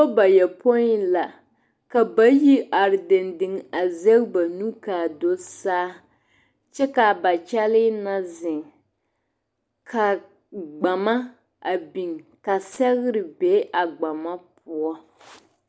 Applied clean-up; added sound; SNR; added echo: none; none; none; none.